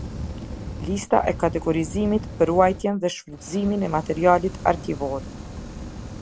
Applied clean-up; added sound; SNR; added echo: none; Fire; 11 dB; none.